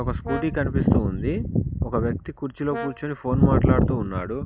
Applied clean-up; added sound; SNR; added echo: none; Brass instrument; 16 dB; none.